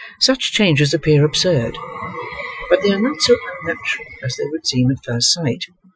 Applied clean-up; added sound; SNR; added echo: classical method Wiener filter.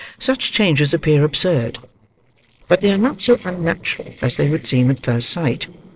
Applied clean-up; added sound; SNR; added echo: neural separator model SepFormer DNS4.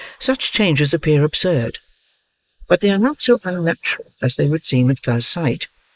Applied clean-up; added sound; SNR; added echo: neural mask model Resemble Enhance denoiser.